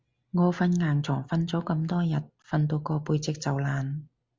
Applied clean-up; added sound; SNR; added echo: none; none; none; none.